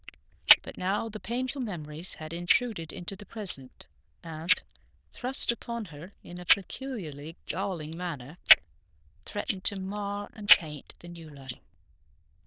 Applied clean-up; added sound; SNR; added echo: neural diffusion model UNIVERSE++.